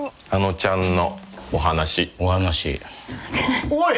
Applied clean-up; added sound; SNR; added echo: none; Snare drum; 18 dB; none.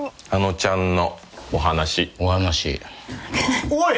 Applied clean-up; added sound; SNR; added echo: none; none; none; none.